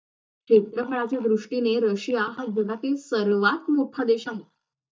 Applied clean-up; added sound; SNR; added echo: neural mask model DeepFilterNet 3.